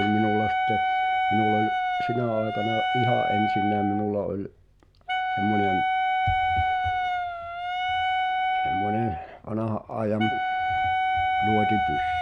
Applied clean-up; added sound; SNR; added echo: none; Wind instrument, woodwind instrument; -4 dB; none.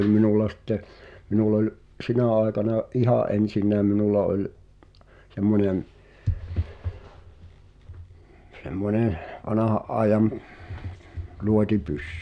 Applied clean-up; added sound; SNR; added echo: none; none; none; none.